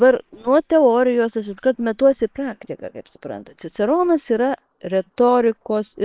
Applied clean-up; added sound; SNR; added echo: neural separator model SepFormer WHAM!.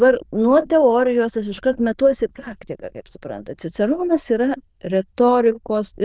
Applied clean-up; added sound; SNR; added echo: neural diffusion model UNIVERSE++.